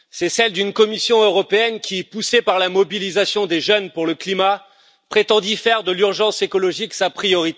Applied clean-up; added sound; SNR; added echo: none; none; none; none.